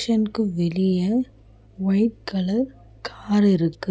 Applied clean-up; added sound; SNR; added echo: none; none; none; none.